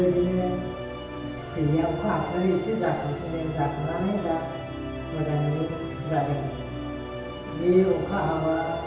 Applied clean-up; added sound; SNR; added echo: none; Musical instrument; 7 dB; reverberation time 0.9 s.